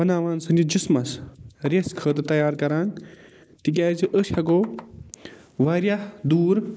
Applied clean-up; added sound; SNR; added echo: neural mask model Resemble Enhance denoiser.